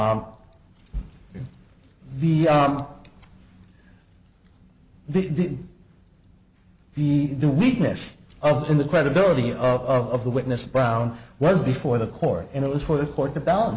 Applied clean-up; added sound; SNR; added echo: none; none; none; none.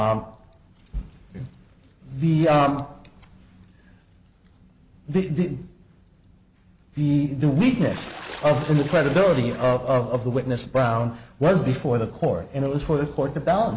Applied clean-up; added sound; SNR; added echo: none; Water / Splash, splatter; 16 dB; none.